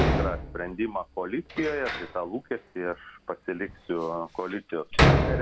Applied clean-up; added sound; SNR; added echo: none; Door; -4 dB; none.